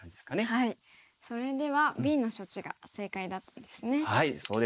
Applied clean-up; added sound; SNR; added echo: neural mask model Resemble Enhance denoiser.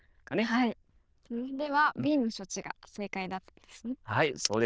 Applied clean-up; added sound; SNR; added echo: neural diffusion model UNIVERSE++.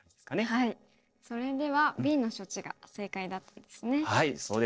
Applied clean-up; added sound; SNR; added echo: neural separator model SepFormer DNS4.